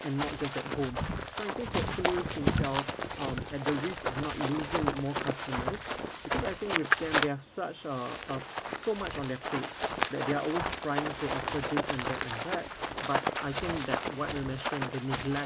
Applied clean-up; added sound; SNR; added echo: none; Run; -2 dB; none.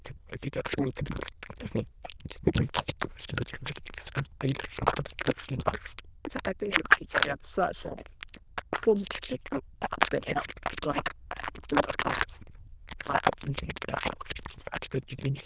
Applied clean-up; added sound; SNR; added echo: neural diffusion model UNIVERSE++.